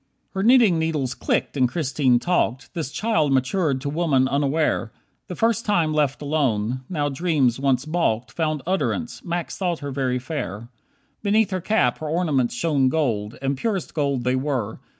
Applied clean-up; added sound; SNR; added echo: none; none; none; none.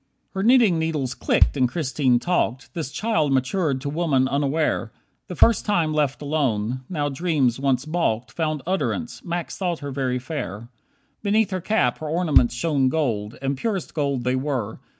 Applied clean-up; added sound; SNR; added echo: none; Bass drum; 5 dB; none.